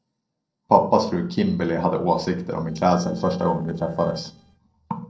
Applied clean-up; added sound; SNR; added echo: neural separator model SepFormer DNS4.